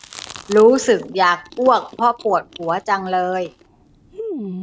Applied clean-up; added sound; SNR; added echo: none; Chewing, mastication; 16 dB; none.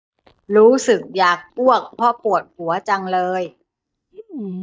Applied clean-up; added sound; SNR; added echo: neural mask model DeepFilterNet 3.